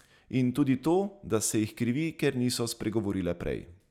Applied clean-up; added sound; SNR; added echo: none; none; none; none.